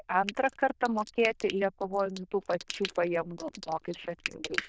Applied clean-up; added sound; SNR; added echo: neural diffusion model UNIVERSE++.